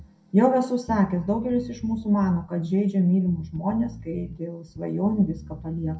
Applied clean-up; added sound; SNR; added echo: none; Bass guitar; 17 dB; reverberation time 0.2 s.